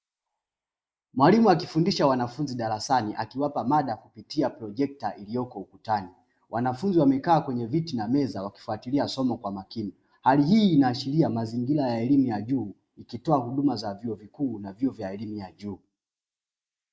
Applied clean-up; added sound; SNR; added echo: neural mask model Resemble Enhance denoiser.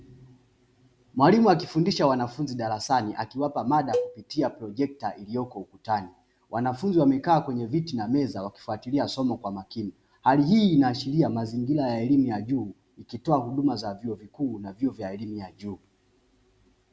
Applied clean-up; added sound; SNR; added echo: none; Cowbell; 9 dB; none.